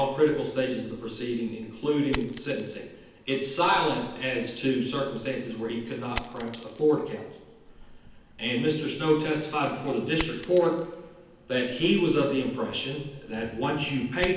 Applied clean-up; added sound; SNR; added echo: none; Coin (dropping); 10 dB; reverberation time 0.9 s.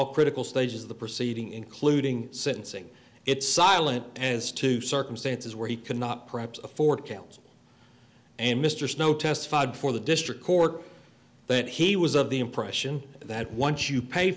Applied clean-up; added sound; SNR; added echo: none; none; none; none.